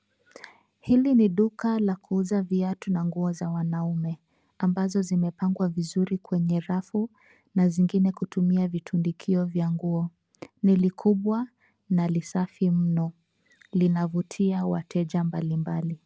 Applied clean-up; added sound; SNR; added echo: none; none; none; none.